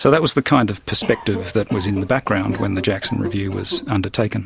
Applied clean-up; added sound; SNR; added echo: none; Cough; 14 dB; none.